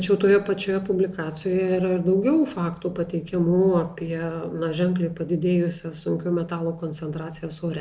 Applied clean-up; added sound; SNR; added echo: none; none; none; none.